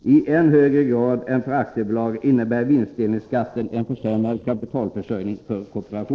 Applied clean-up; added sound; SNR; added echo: neural separator model SepFormer DNS4.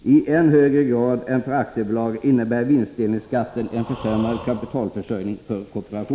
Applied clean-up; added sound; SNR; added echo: none; Breathing; 19 dB; none.